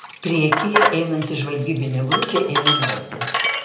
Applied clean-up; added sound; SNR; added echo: none; Sink (filling or washing); 0 dB; reverberation time 0.8 s.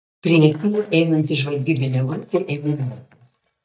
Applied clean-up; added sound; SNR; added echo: neural mask model DeepFilterNet 3.